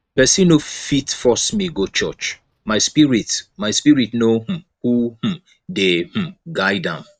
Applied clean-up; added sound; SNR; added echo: neural mask model RNNoise.